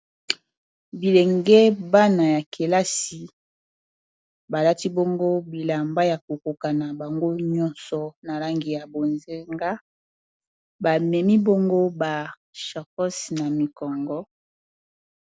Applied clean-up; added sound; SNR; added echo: none; none; none; none.